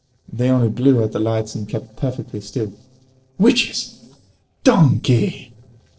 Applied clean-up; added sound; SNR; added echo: neural separator model SepFormer DNS4.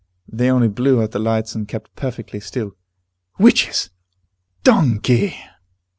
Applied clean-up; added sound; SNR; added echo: none; none; none; none.